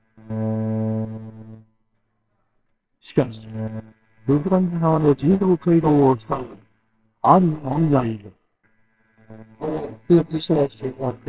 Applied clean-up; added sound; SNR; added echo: neural separator model SepFormer WHAMR!.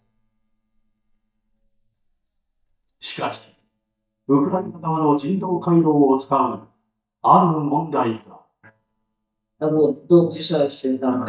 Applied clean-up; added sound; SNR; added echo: neural mask model DeepFilterNet 3.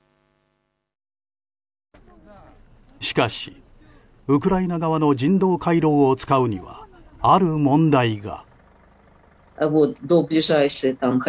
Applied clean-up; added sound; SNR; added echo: none; none; none; none.